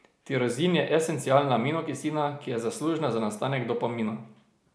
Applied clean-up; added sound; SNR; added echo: none; none; none; none.